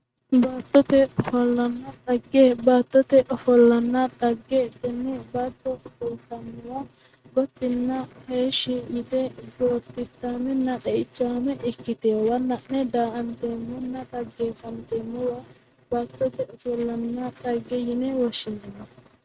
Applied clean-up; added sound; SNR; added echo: neural mask model RNNoise.